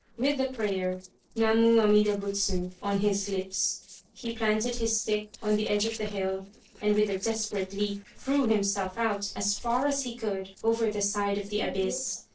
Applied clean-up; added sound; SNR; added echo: neural separator model SepFormer DNS4.